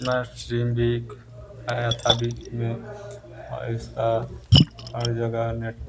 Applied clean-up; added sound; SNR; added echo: none; Splash, splatter; 1 dB; none.